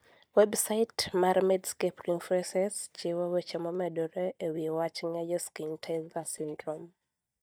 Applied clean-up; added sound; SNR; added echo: neural mask model DeepFilterNet 3.